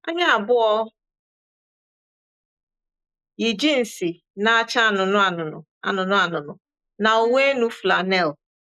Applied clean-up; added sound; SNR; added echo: neural mask model Resemble Enhance denoiser.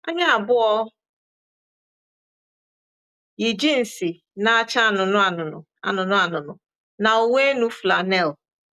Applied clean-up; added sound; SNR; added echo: none; none; none; none.